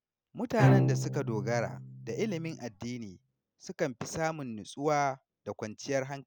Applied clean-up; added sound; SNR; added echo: none; Bowed string instrument; -3 dB; none.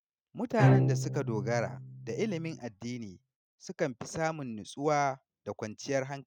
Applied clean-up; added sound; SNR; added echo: neural mask model RNNoise.